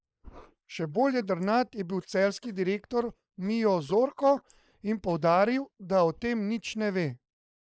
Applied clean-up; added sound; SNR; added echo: neural mask model Resemble Enhance denoiser.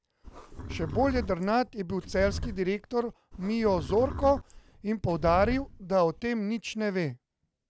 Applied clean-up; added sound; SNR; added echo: none; Livestock, farm animals, working animals; 9 dB; none.